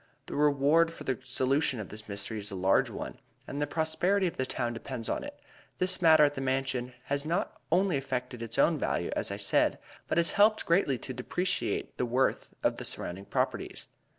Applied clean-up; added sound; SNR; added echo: none; none; none; none.